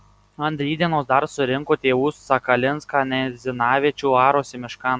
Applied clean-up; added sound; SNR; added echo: none; none; none; none.